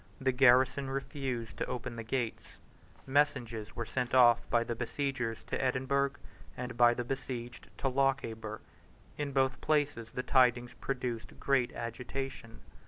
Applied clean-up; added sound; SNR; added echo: none; none; none; none.